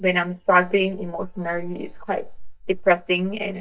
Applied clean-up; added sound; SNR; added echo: neural mask model DeepFilterNet 3.